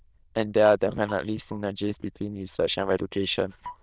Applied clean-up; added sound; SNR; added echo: neural diffusion model UNIVERSE++.